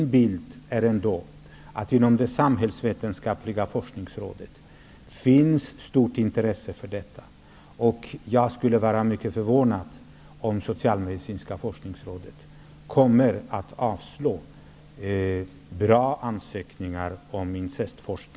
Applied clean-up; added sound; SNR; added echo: none; none; none; none.